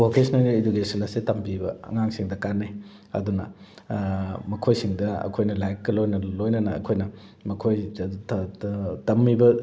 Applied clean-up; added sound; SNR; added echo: none; none; none; none.